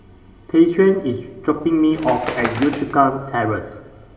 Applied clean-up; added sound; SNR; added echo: none; Bird; 12 dB; reverberation time 2.0 s.